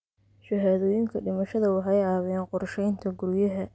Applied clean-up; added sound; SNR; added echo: none; none; none; none.